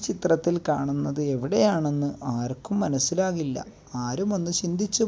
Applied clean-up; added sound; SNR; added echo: none; none; none; none.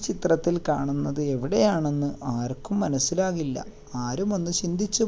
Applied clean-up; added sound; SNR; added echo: none; Telephone; 17 dB; none.